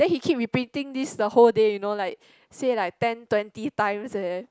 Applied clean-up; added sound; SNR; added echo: none; none; none; none.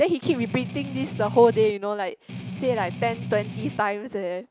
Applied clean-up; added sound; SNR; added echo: none; Strum; 9 dB; none.